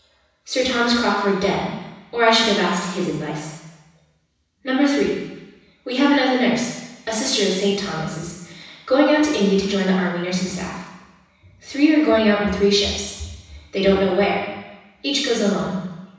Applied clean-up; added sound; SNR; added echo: none; none; none; reverberation time 1.1 s.